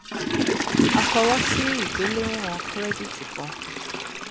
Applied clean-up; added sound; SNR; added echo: none; Toilet flush / Water; -4 dB; none.